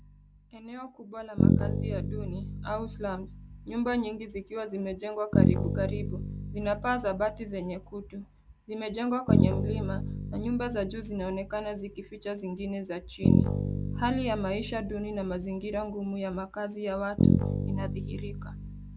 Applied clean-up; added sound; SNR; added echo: none; Bass guitar; -3 dB; none.